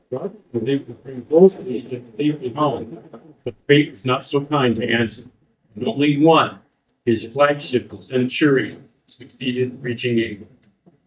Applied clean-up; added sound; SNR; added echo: neural mask model DeepFilterNet 3.